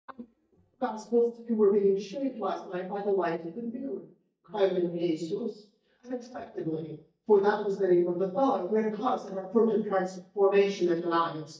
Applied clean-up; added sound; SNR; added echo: neural mask model DeepFilterNet 3.